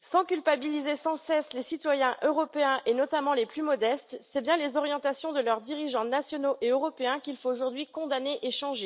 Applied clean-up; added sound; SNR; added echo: none; none; none; none.